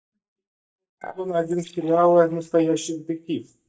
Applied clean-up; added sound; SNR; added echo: neural mask model DeepFilterNet 3.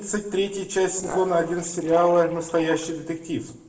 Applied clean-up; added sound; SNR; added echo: neural separator model SepFormer DNS4.